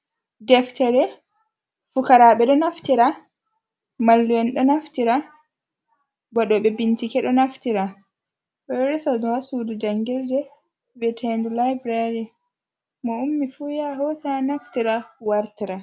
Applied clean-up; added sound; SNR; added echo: none; none; none; none.